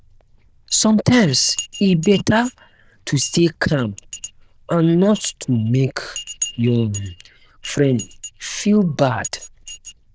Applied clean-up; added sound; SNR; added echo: neural diffusion model UNIVERSE++.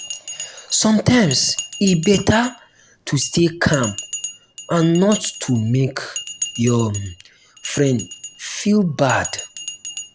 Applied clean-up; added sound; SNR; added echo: none; Bell; 13 dB; none.